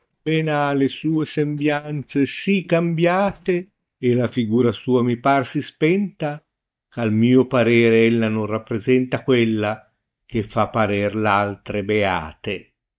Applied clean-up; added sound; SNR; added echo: neural mask model DeepFilterNet 3.